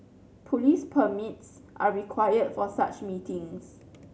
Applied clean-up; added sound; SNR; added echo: none; none; none; none.